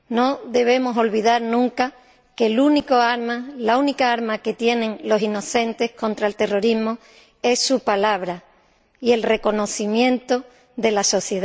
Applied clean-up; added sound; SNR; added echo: none; none; none; none.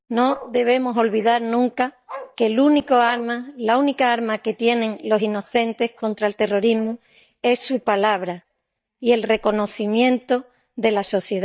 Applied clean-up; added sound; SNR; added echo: neural mask model DeepFilterNet 3.